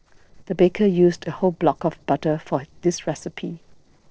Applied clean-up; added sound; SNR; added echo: neural separator model SepFormer DNS4.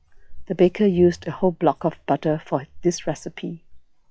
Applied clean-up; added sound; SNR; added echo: classical method log-MMSE.